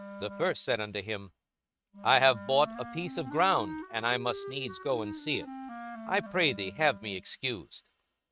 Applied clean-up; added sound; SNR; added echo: neural mask model RNNoise.